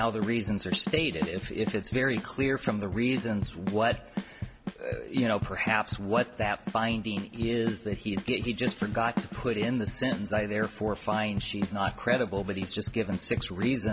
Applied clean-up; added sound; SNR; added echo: none; Bass drum / Snare drum / Drum kit; 7 dB; none.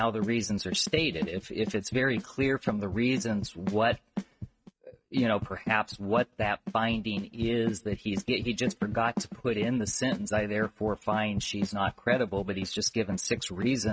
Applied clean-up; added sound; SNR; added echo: neural mask model RNNoise.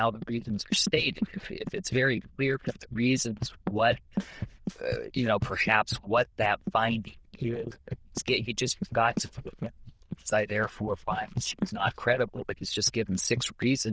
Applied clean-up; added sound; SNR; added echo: neural diffusion model UNIVERSE++.